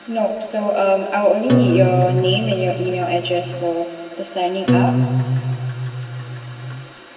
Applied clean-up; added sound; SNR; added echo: none; Acoustic guitar; 0 dB; reverberation time 2.4 s.